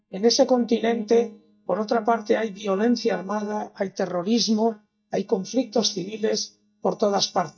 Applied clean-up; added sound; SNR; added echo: neural mask model DeepFilterNet 3.